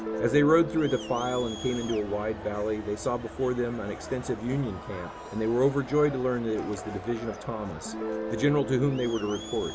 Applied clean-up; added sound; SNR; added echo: none; Guitar + Crowd; 9 dB; none.